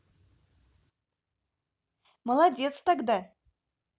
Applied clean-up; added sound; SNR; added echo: none; none; none; none.